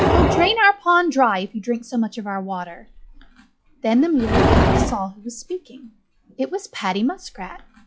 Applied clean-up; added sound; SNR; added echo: classical method log-MMSE.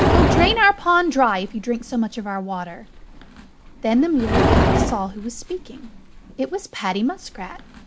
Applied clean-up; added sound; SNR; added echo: none; Livestock, farm animals, working animals; 1 dB; none.